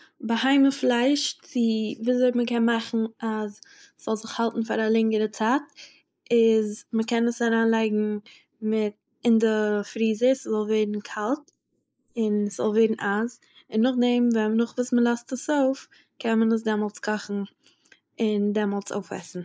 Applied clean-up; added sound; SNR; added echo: neural mask model Resemble Enhance denoiser.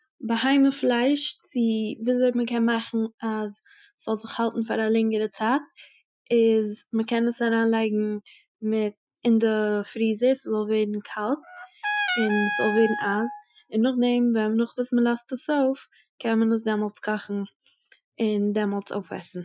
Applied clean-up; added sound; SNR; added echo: classical method Wiener filter.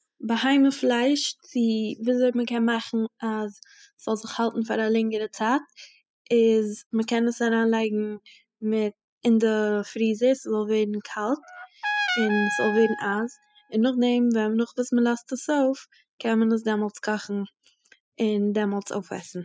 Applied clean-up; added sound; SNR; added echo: classical method spectral subtraction.